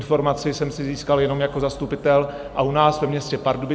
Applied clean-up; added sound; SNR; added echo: none; none; none; none.